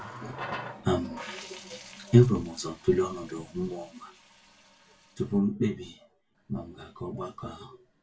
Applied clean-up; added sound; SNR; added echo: none; Water tap, faucet; 16 dB; reverberation time 0.2 s.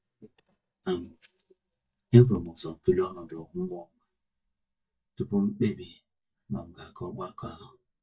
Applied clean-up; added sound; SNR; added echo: neural mask model DeepFilterNet 3.